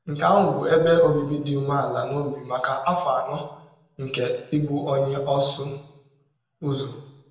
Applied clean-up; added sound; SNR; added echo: none; none; none; reverberation time 0.7 s.